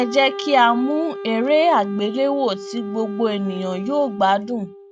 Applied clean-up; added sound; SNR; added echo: none; Wind instrument, woodwind instrument; 12 dB; none.